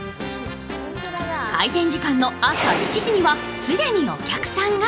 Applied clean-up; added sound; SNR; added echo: none; none; none; none.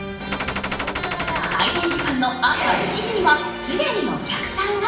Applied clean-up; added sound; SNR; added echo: none; Gunshot, gunfire; 5 dB; reverberation time 0.6 s.